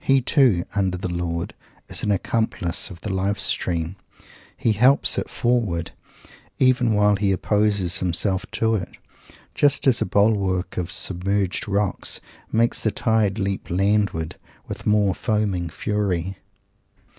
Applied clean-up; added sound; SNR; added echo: none; none; none; none.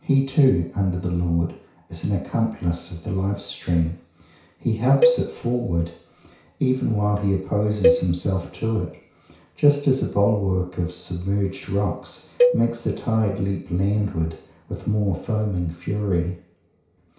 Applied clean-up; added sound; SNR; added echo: none; Cowbell; 3 dB; reverberation time 0.6 s.